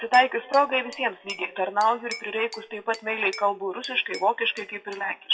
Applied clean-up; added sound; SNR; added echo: classical method WPE with log-MMSE.